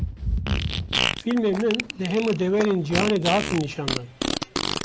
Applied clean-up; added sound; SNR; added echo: none; Fart; 2 dB; none.